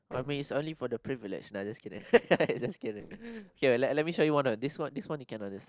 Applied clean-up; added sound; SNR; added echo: neural separator model SepFormer DNS4.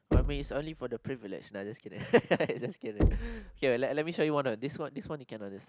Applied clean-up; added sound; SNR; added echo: none; Knock; 2 dB; none.